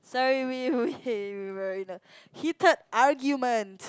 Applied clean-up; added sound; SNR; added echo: none; none; none; none.